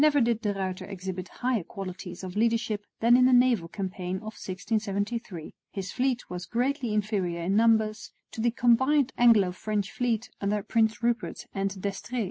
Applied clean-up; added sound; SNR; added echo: none; none; none; none.